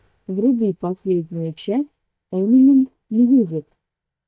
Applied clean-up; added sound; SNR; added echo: neural mask model DeepFilterNet 3.